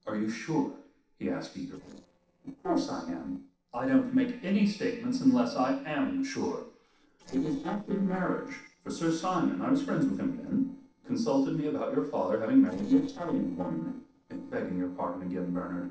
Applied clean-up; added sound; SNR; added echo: neural separator model SepFormer DNS4.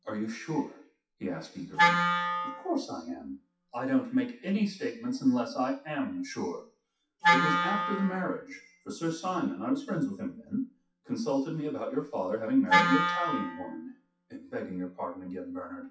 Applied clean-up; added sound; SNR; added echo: classical method WPE with log-MMSE.